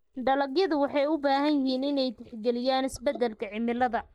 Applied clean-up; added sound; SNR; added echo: neural mask model DeepFilterNet 3.